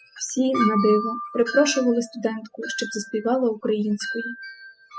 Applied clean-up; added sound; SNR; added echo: classical method spectral subtraction.